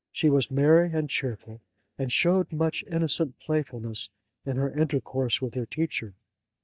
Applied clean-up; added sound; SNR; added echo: neural mask model DeepFilterNet 3.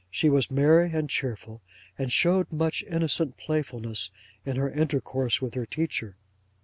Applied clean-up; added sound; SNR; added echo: none; none; none; none.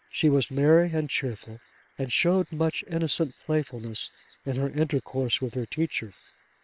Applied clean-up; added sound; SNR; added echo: neural separator model SepFormer WHAM!.